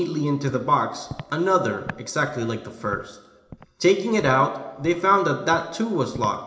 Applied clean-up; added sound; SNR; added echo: none; Walk, footsteps; 19 dB; reverberation time 0.8 s.